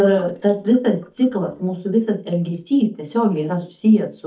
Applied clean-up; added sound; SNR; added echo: neural mask model DeepFilterNet 3.